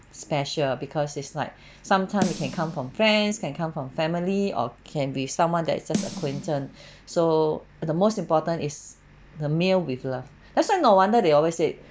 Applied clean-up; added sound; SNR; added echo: none; Snare drum; 11 dB; none.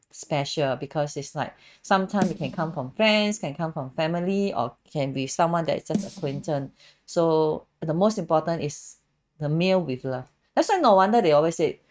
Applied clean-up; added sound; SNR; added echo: neural mask model RNNoise.